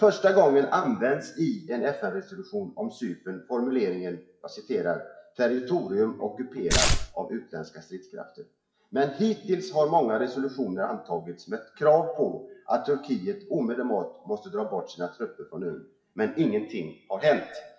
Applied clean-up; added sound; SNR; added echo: classical method WPE with log-MMSE.